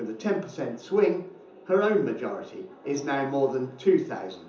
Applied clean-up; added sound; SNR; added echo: none; none; none; reverberation time 0.6 s.